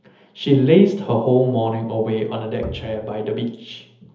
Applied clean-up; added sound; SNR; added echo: none; Bowed string instrument; 16 dB; reverberation time 0.7 s.